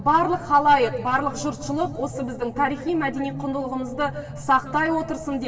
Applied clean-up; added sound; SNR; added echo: none; none; none; reverberation time 1.4 s.